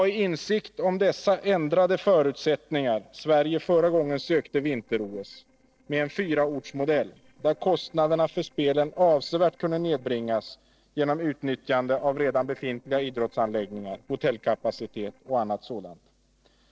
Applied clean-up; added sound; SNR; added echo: neural separator model SepFormer DNS4.